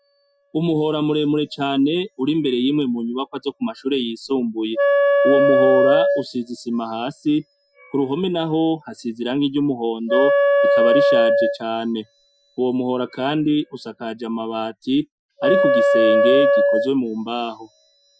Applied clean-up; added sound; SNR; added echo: classical method Wiener filter.